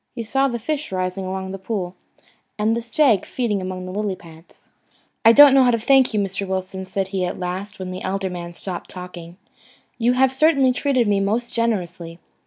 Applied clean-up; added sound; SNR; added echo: none; none; none; none.